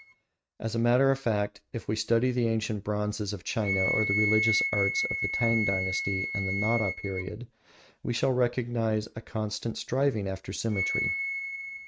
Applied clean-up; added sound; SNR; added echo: neural mask model RNNoise.